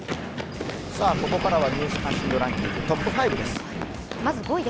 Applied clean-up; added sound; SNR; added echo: none; Engine / Boat, Water vehicle + Run; 2 dB; none.